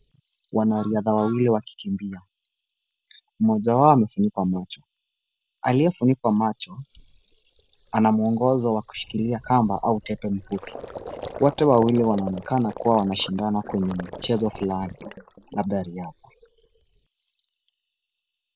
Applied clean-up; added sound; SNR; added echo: none; Gurgling + Truck; 19 dB; none.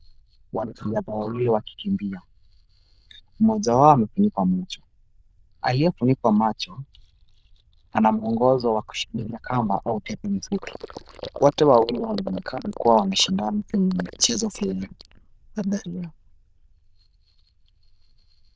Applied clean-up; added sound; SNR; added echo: neural diffusion model UNIVERSE++.